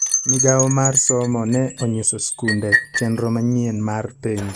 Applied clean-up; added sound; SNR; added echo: neural mask model RNNoise.